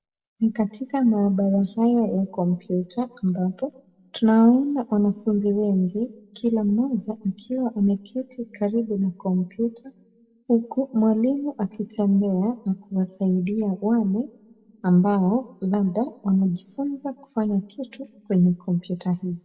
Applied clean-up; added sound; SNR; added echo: none; none; none; reverberation time 0.7 s.